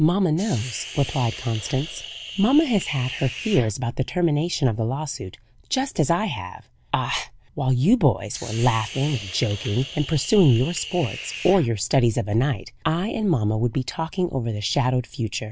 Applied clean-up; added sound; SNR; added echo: none; Hiss; 12 dB; none.